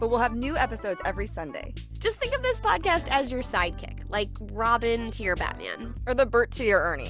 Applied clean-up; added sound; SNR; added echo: none; none; none; none.